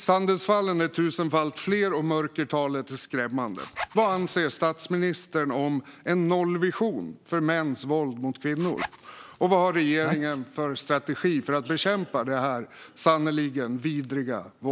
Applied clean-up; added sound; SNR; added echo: none; Zipper (clothing); 14 dB; none.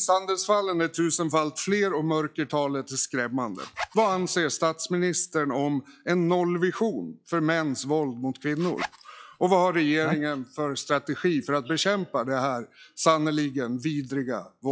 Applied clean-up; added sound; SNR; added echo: classical method log-MMSE.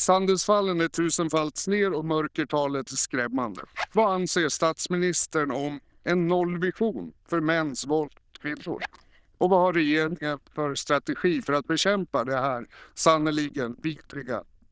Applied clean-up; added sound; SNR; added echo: neural diffusion model UNIVERSE++.